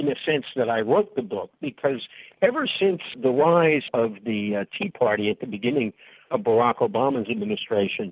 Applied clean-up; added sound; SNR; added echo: none; none; none; none.